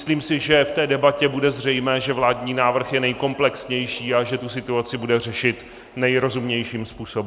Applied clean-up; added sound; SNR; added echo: none; none; none; none.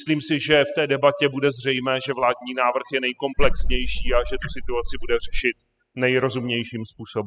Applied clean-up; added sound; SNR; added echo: classical method spectral subtraction.